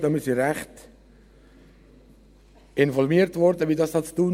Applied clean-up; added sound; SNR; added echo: none; none; none; none.